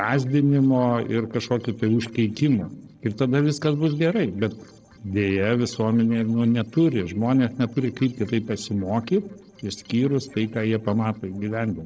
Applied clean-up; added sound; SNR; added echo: neural separator model SepFormer DNS4.